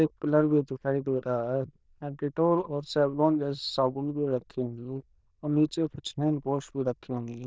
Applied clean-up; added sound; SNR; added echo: neural diffusion model UNIVERSE++.